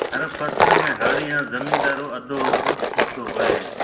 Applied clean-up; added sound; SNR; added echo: none; Tools; -5 dB; reverberation time 0.8 s.